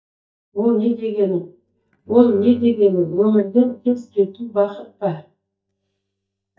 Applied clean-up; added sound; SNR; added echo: neural mask model DeepFilterNet 3.